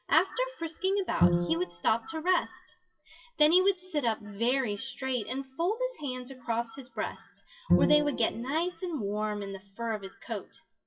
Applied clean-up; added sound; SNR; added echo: classical method WPE with log-MMSE.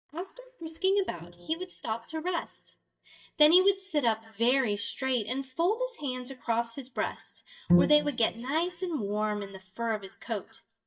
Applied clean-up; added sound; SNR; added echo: neural mask model DeepFilterNet 3.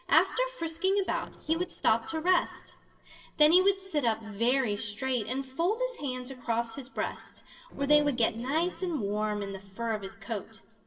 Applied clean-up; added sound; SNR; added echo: neural separator model SepFormer DNS4.